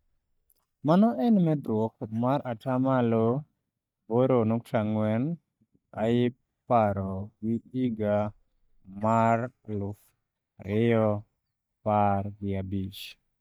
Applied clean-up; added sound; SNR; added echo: neural mask model DeepFilterNet 3.